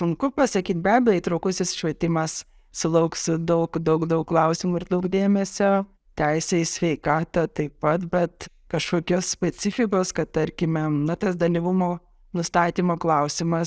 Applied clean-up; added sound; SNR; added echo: none; none; none; none.